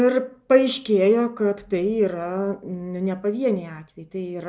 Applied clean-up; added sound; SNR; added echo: none; none; none; none.